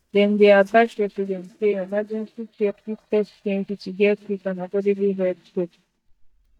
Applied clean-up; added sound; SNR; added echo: neural mask model DeepFilterNet 3.